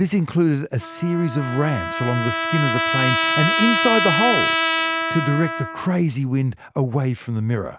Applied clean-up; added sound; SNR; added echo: none; Trumpet; 2 dB; none.